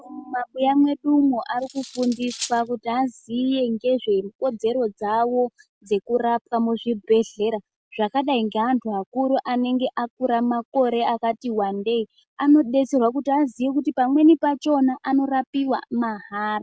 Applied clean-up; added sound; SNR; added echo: none; Cutlery, silverware; 15 dB; none.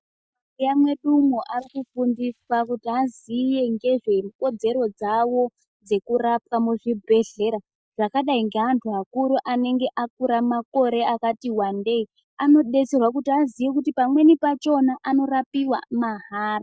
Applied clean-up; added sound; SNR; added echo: neural mask model DeepFilterNet 3.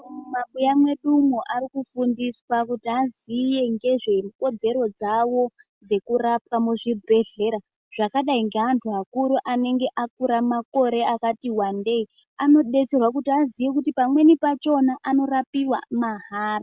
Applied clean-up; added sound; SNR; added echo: none; none; none; none.